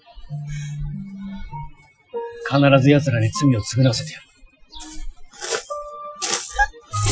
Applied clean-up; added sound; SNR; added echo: classical method Wiener filter.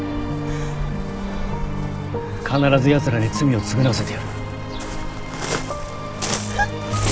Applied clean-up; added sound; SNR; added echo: none; Waves, surf; 7 dB; none.